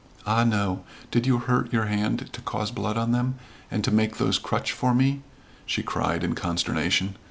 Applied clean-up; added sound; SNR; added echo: none; none; none; none.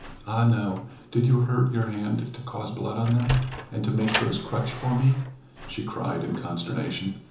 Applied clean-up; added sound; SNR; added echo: none; Sliding door; 12 dB; reverberation time 0.6 s.